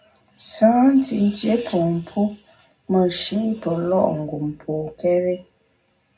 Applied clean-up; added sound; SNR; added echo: none; none; none; reverberation time 0.3 s.